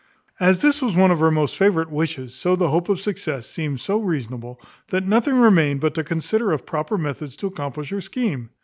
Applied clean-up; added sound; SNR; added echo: none; none; none; none.